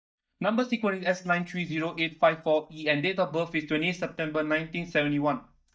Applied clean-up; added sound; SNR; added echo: neural mask model DeepFilterNet 3.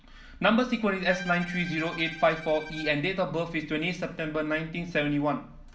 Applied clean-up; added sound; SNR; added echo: none; Bowed string instrument; 14 dB; reverberation time 0.5 s.